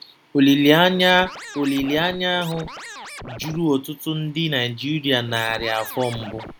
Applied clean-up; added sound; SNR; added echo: none; Scratching (performance technique); 15 dB; none.